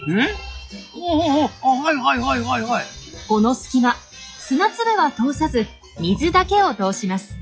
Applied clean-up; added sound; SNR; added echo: classical method log-MMSE.